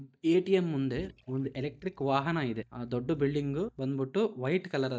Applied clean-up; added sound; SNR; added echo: neural mask model DeepFilterNet 3.